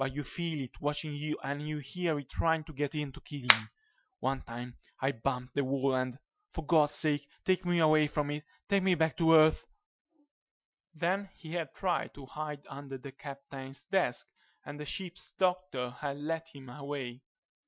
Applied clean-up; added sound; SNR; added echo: classical method Wiener filter.